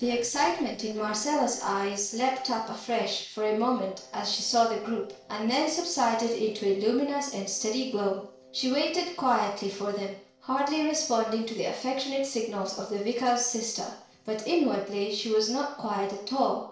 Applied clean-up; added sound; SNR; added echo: neural separator model SepFormer DNS4.